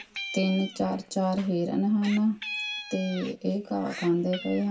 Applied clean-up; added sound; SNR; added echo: none; Meow; 12 dB; reverberation time 0.2 s.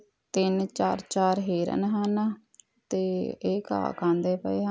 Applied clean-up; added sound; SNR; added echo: none; none; none; none.